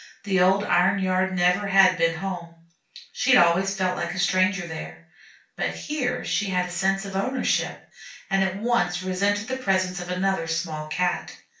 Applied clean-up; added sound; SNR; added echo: none; none; none; reverberation time 0.3 s.